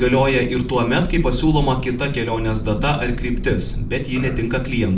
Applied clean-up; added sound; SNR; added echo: none; Thunder; 6 dB; reverberation time 0.4 s.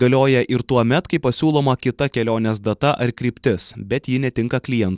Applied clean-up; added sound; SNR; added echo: none; none; none; none.